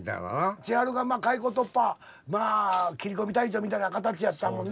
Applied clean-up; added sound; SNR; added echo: none; none; none; none.